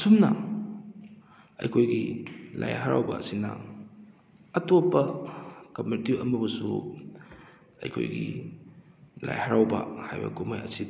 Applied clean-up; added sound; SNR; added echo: none; none; none; none.